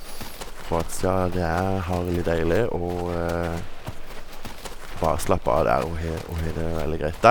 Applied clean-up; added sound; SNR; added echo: none; Livestock, farm animals, working animals; 6 dB; none.